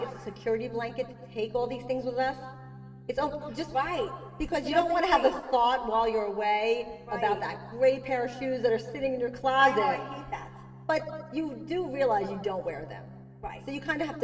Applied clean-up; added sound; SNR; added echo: none; Organ; 19 dB; reverberation time 1.6 s.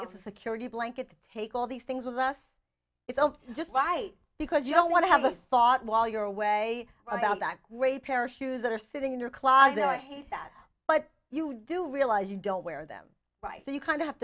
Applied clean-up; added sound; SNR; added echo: none; none; none; none.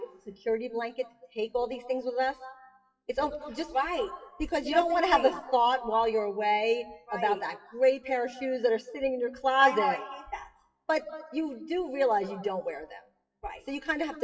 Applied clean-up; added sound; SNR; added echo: classical method WPE with log-MMSE.